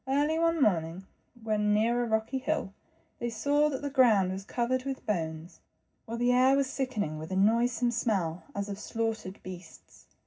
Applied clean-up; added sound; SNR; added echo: none; none; none; reverberation time 0.4 s.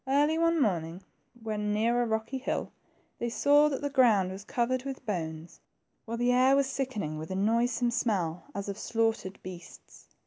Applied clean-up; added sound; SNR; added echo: none; none; none; none.